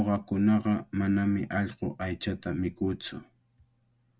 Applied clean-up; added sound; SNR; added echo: none; none; none; none.